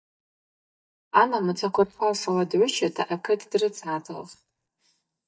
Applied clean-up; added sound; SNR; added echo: neural mask model DeepFilterNet 3.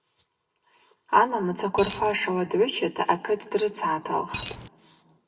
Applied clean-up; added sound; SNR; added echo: none; Coin (dropping); 1 dB; reverberation time 1.3 s.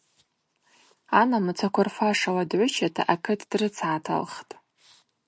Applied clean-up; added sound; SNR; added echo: none; none; none; none.